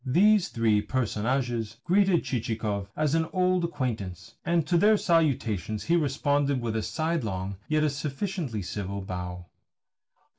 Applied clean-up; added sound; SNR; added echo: none; none; none; none.